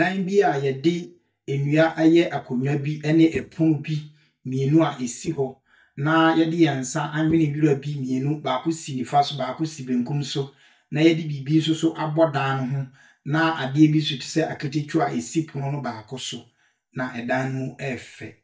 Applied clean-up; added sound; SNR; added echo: neural mask model DeepFilterNet 3.